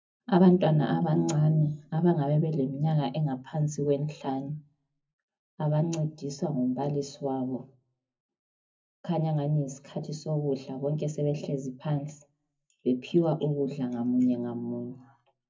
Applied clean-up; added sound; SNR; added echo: none; none; none; reverberation time 0.3 s.